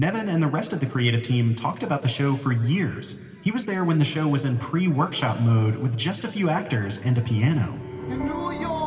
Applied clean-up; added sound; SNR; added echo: none; none; none; reverberation time 2.2 s.